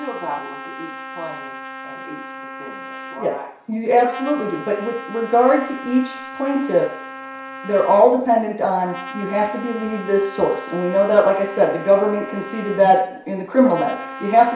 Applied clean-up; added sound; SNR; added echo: none; Trumpet; 14 dB; reverberation time 0.6 s.